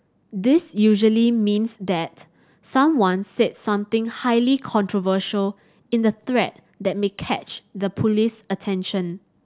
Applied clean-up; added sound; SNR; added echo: none; none; none; none.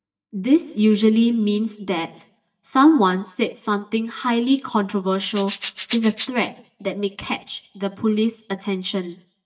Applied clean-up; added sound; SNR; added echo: neural mask model DeepFilterNet 3.